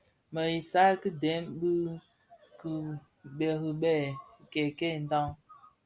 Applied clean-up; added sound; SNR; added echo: none; none; none; none.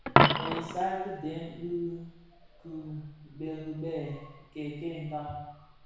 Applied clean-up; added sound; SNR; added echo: none; Coin (dropping); -4 dB; reverberation time 1.1 s.